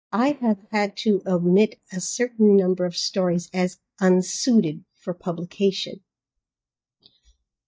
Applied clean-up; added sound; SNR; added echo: neural mask model DeepFilterNet 3.